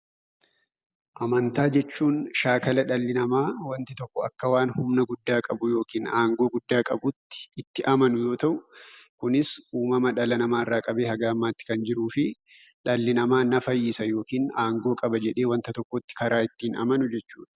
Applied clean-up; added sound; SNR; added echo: none; none; none; none.